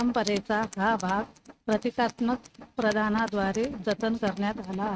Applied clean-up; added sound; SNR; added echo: neural mask model RNNoise.